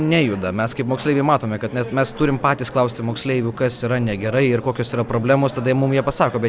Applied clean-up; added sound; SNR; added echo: none; none; none; none.